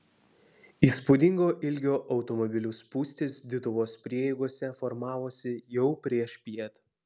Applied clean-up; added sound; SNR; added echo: none; none; none; none.